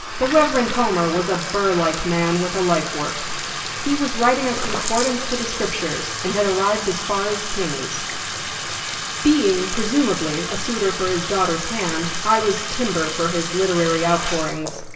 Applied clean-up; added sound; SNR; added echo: none; Bathtub (filling or washing); 6 dB; reverberation time 1.0 s.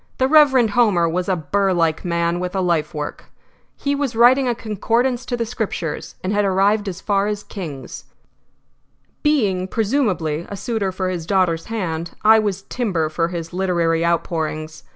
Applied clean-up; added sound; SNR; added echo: none; none; none; none.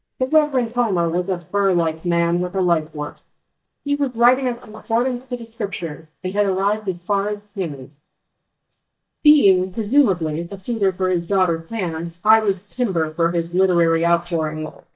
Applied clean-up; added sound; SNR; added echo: neural mask model DeepFilterNet 3.